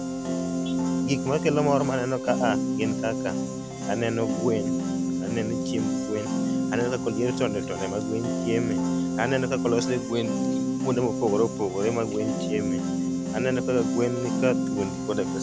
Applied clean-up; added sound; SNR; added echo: none; Piano; -1 dB; none.